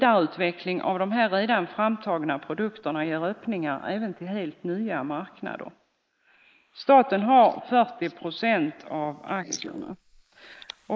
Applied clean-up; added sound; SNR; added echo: neural mask model Resemble Enhance denoiser.